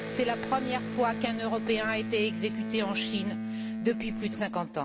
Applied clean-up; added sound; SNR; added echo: none; Electric guitar; 4 dB; none.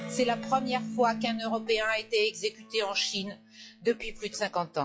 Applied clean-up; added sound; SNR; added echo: classical method log-MMSE.